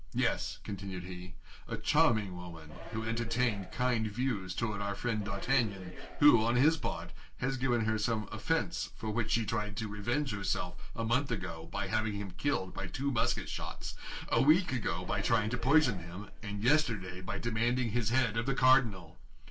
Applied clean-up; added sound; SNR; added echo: none; Subway, metro, underground; 19 dB; reverberation time 0.2 s.